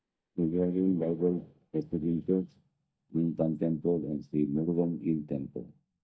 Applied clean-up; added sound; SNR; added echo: neural mask model DeepFilterNet 3.